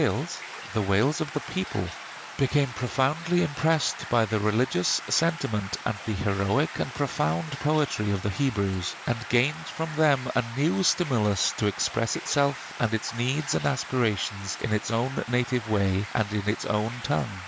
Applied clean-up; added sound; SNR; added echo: none; Stream; 13 dB; none.